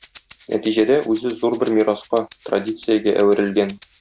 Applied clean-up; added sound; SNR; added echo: none; Rattle (instrument); 12 dB; none.